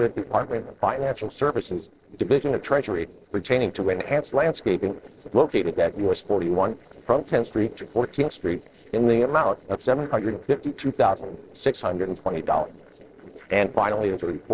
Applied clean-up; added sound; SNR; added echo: neural separator model SepFormer DNS4.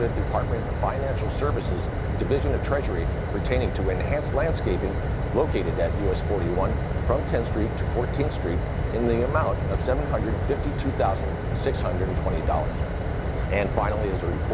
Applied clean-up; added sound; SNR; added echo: none; Fire; -3 dB; none.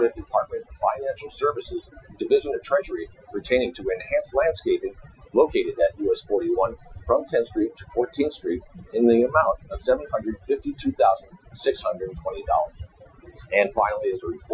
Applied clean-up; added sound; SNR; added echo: classical method Wiener filter.